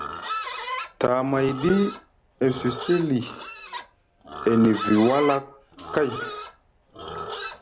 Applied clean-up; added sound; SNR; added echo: none; Livestock, farm animals, working animals + Tambourine; 9 dB; none.